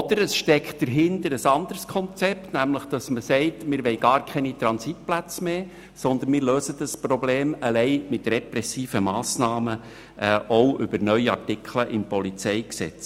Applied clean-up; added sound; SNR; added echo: none; none; none; none.